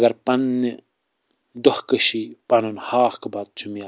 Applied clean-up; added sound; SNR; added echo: none; none; none; none.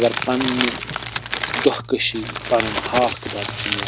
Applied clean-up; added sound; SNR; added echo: none; Crumpling, crinkling; 3 dB; none.